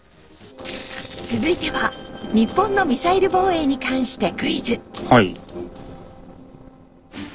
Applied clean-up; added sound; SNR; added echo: neural separator model SepFormer DNS4.